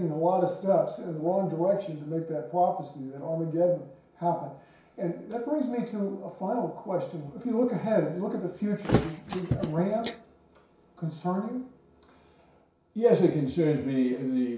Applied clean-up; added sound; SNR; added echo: none; Thump, thud; 4 dB; reverberation time 0.6 s.